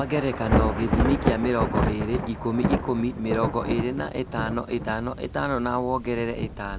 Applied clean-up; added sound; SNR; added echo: none; Thunder / Rain; 1 dB; none.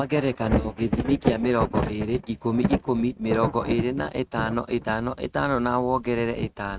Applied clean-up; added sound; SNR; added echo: neural mask model RNNoise.